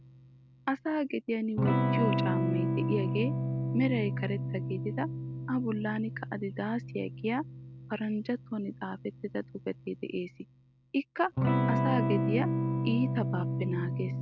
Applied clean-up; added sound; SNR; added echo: none; Electric guitar / Strum; -1 dB; none.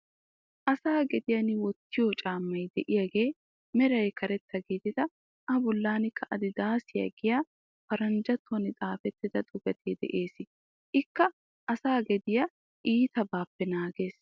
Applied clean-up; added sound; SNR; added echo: none; none; none; none.